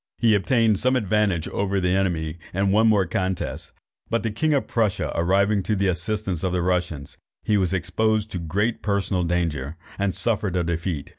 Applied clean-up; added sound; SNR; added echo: none; none; none; none.